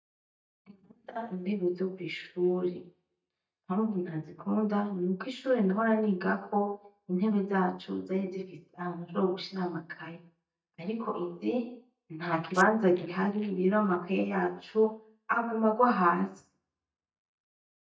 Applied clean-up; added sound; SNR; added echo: neural mask model DeepFilterNet 3.